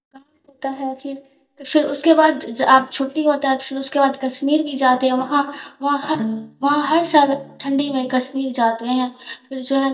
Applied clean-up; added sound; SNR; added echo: neural mask model DeepFilterNet 3.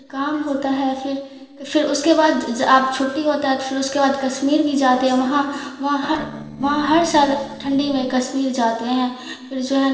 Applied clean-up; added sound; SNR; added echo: neural separator model SepFormer DNS4.